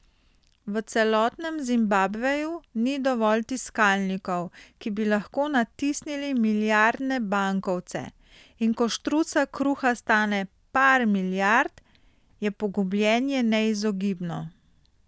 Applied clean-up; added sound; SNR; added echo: none; none; none; none.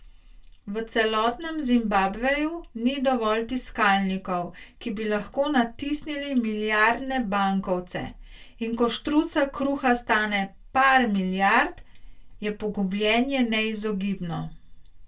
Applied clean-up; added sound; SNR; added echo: none; none; none; reverberation time 0.1 s.